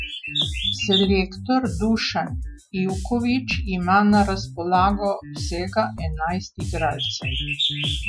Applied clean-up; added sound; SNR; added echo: classical method Wiener filter.